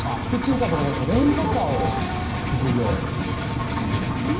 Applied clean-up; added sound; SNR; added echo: none; Engine; 4 dB; reverberation time 0.9 s.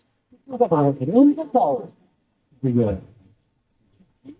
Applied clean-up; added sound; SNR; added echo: neural mask model DeepFilterNet 3.